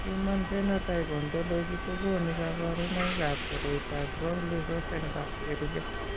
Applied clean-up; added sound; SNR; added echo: none; Subway, metro, underground + Subway, metro, underground; 3 dB; none.